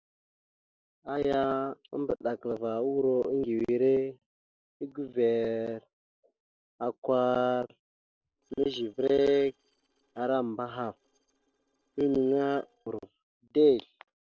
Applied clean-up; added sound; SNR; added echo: neural separator model SepFormer DNS4.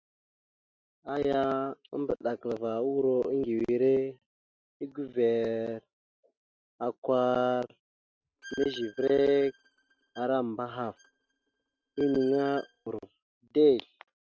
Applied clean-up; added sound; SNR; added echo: neural mask model RNNoise.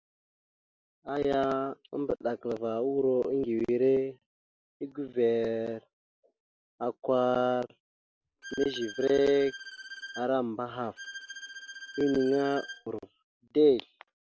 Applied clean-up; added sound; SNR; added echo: none; Bowed string instrument; 14 dB; none.